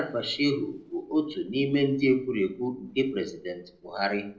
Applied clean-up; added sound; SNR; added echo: neural separator model SepFormer DNS4.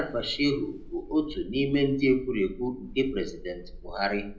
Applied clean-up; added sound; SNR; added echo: none; Mechanical fan; 14 dB; reverberation time 0.5 s.